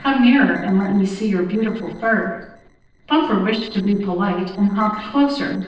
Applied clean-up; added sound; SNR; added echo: neural separator model SepFormer DNS4.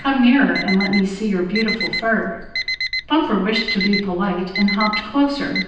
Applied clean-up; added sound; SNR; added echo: none; Alarm; 7 dB; reverberation time 0.9 s.